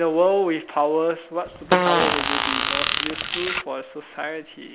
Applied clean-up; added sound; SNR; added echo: none; Fart; -2 dB; none.